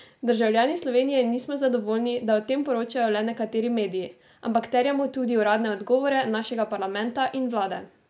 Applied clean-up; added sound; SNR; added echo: none; none; none; none.